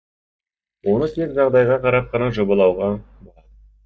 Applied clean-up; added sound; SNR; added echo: neural mask model DeepFilterNet 3.